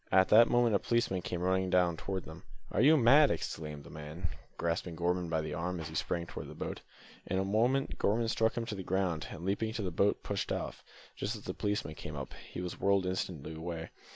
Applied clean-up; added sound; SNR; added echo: none; none; none; none.